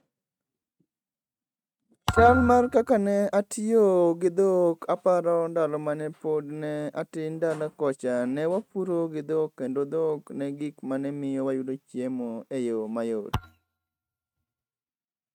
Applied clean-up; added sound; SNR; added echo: neural mask model RNNoise.